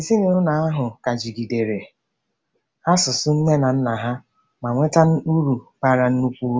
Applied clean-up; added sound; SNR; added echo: none; none; none; none.